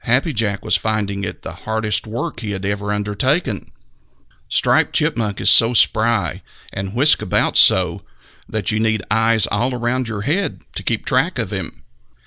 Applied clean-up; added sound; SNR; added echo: none; none; none; none.